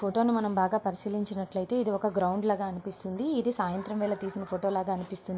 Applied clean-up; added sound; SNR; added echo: none; none; none; none.